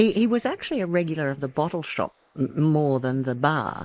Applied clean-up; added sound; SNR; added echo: neural mask model Resemble Enhance denoiser.